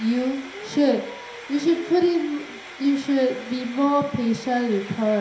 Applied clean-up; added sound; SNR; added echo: none; Frying (food); 17 dB; reverberation time 0.7 s.